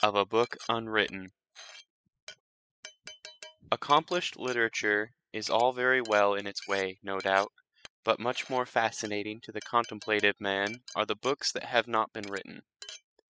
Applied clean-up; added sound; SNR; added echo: classical method spectral subtraction.